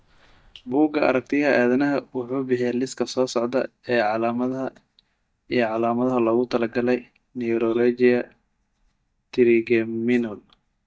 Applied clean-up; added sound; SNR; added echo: neural mask model DeepFilterNet 3.